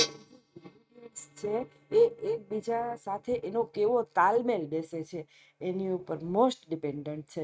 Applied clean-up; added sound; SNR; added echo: neural mask model RNNoise.